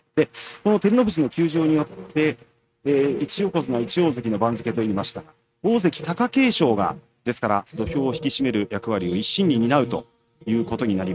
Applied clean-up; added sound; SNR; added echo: neural mask model RNNoise.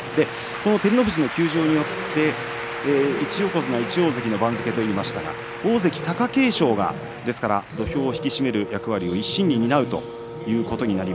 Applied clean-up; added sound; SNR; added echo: none; Wind instrument, woodwind instrument; 14 dB; none.